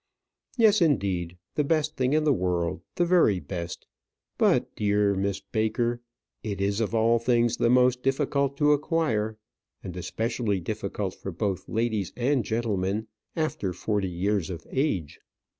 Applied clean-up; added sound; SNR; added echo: none; none; none; none.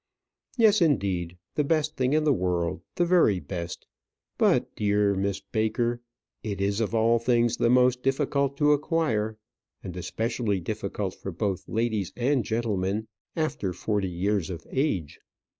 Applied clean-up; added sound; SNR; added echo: neural mask model Resemble Enhance denoiser.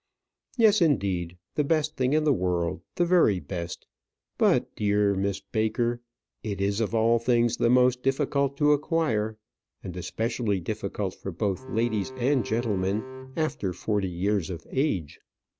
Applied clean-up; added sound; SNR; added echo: none; Bowed string instrument; 14 dB; none.